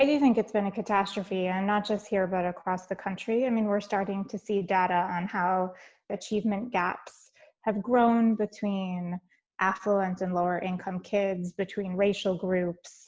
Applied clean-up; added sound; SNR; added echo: none; none; none; none.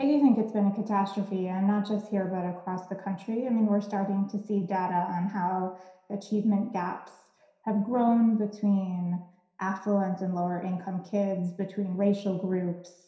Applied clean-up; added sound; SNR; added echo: none; none; none; reverberation time 0.7 s.